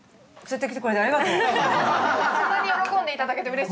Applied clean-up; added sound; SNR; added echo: none; Brass instrument; 20 dB; none.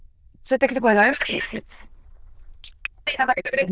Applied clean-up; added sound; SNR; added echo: neural diffusion model UNIVERSE++.